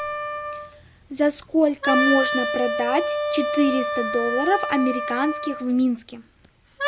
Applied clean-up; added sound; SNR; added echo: none; Wind instrument, woodwind instrument; 3 dB; none.